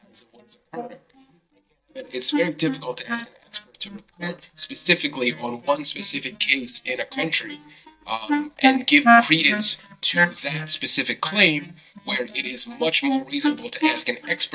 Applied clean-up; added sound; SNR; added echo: neural mask model DeepFilterNet 3.